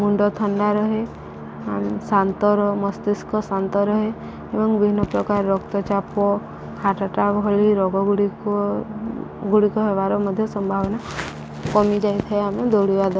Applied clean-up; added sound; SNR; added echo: none; none; none; none.